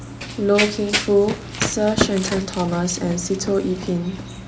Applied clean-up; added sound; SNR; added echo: none; Run; 6 dB; reverberation time 0.4 s.